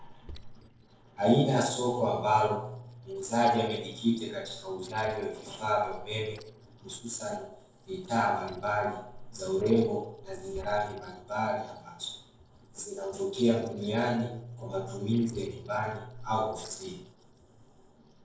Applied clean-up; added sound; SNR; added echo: neural separator model SepFormer DNS4.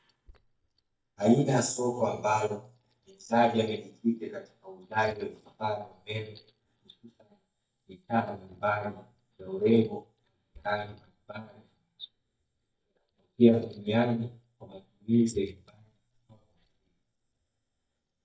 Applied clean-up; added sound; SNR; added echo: neural mask model DeepFilterNet 3.